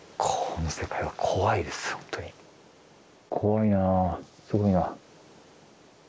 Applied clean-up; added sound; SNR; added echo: none; none; none; none.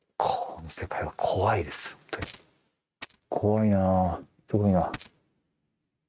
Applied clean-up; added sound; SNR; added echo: neural mask model RNNoise.